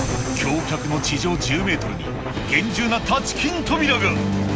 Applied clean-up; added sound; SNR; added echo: none; none; none; none.